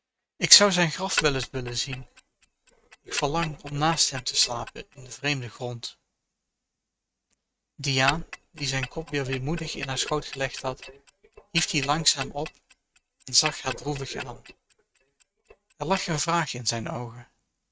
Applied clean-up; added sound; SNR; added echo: neural mask model RNNoise.